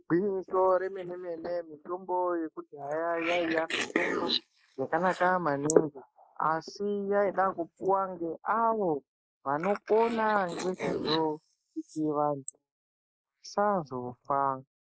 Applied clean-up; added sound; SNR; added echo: neural mask model Resemble Enhance denoiser.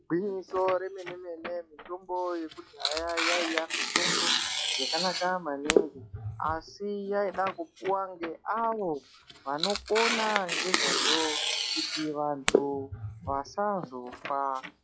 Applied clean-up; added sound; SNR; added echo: classical method log-MMSE.